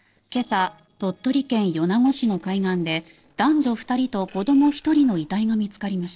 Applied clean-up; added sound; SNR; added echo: neural separator model SepFormer DNS4.